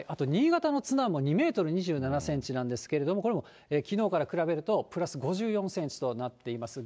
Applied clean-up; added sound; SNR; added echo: none; none; none; none.